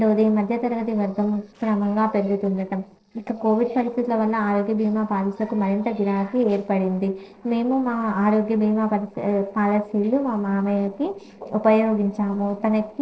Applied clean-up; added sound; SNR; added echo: neural separator model SepFormer DNS4.